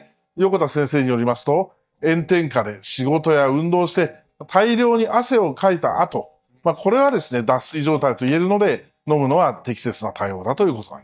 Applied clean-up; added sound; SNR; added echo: neural mask model DeepFilterNet 3.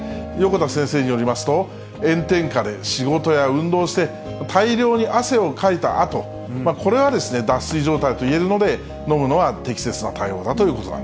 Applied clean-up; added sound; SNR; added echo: none; Telephone + Run; 18 dB; none.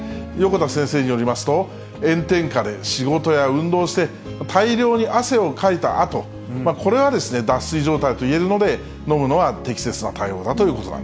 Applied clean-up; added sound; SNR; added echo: none; none; none; none.